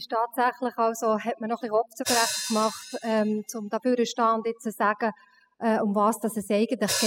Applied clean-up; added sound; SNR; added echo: classical method spectral subtraction.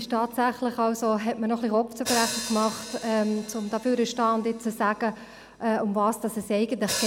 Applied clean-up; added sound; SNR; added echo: none; Hi-hat; 12 dB; none.